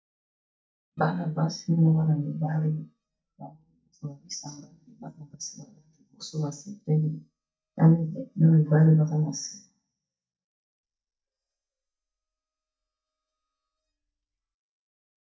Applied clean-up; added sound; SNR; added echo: neural mask model DeepFilterNet 3.